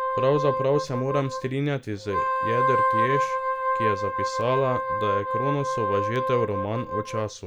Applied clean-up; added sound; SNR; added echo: none; Wind instrument, woodwind instrument; 0 dB; none.